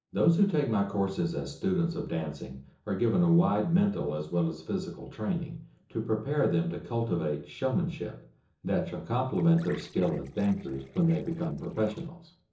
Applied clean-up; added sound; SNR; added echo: neural separator model SepFormer DNS4.